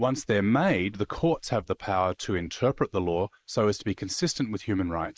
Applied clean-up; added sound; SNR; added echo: neural mask model Resemble Enhance denoiser.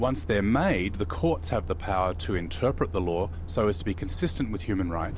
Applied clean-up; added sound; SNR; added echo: none; Truck; 7 dB; none.